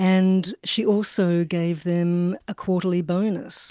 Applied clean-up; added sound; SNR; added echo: none; none; none; none.